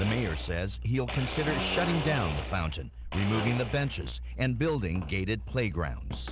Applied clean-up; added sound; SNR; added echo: none; Domestic sounds, home sounds; 9 dB; none.